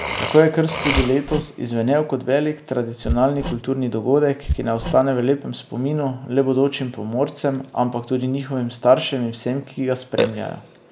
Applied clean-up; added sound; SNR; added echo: none; Burping, eructation + Hammer; 9 dB; none.